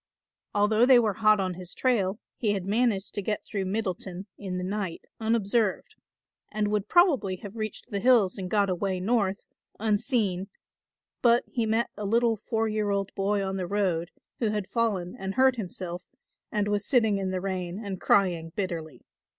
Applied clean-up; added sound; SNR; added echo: none; none; none; none.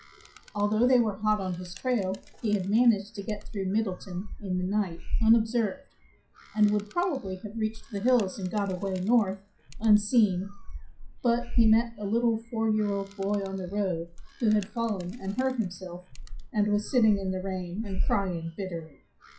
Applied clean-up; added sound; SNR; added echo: classical method WPE with log-MMSE.